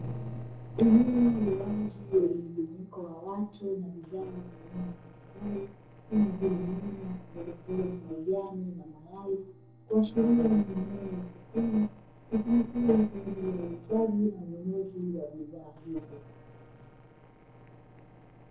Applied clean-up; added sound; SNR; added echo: neural separator model SepFormer DNS4.